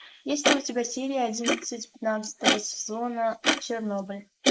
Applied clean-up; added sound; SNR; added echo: neural mask model Resemble Enhance denoiser.